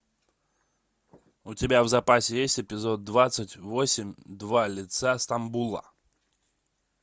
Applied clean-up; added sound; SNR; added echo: none; none; none; none.